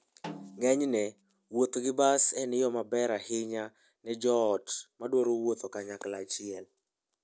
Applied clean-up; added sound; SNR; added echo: none; Snare drum; 18 dB; none.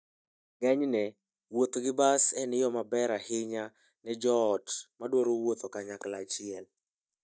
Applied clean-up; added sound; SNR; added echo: neural mask model DeepFilterNet 3.